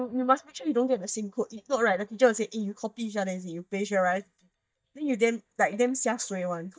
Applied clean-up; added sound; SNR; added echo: neural mask model DeepFilterNet 3.